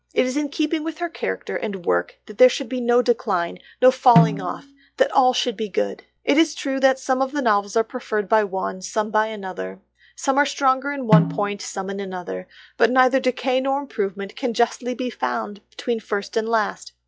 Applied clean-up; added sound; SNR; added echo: classical method log-MMSE.